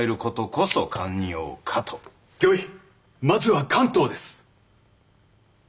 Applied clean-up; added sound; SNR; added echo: none; none; none; none.